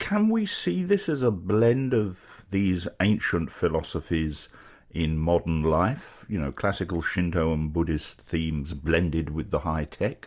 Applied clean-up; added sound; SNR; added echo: none; none; none; none.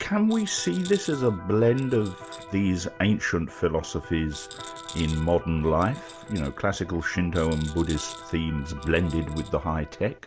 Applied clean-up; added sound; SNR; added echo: none; Rattle + Electric guitar; 16 dB; none.